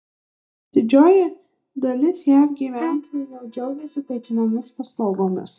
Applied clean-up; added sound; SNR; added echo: neural mask model DeepFilterNet 3.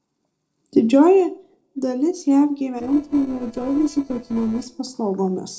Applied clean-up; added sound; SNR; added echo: neural separator model SepFormer DNS4.